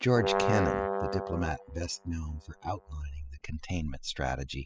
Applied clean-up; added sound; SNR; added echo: classical method spectral subtraction.